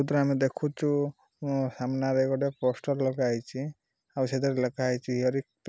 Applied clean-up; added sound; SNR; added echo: none; none; none; none.